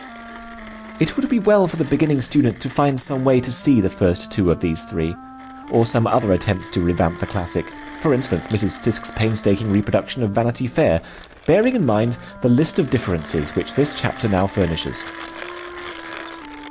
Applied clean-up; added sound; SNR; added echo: none; Mechanisms + Wind instrument, woodwind instrument; 16 dB; none.